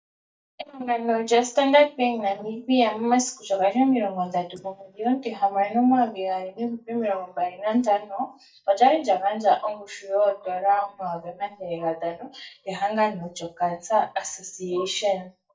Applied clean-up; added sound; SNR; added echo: neural mask model DeepFilterNet 3.